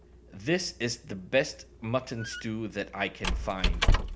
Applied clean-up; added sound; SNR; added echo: none; Squeak; -1 dB; none.